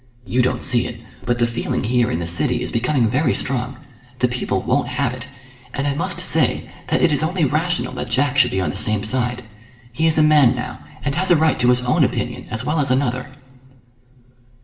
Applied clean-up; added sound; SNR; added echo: none; none; none; reverberation time 1.1 s.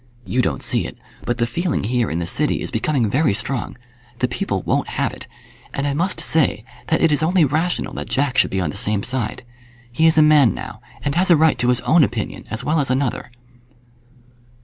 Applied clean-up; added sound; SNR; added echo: none; none; none; none.